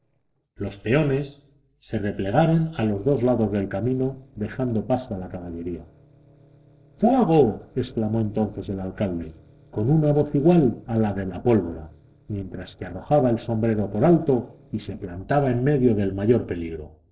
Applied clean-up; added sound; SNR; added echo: neural separator model SepFormer DNS4.